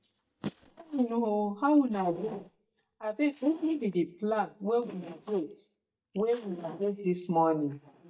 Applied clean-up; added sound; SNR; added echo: neural mask model DeepFilterNet 3.